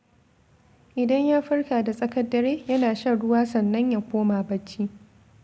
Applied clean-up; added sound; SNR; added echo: none; none; none; none.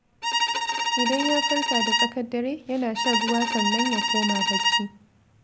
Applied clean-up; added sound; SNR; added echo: none; Bowed string instrument; -3 dB; none.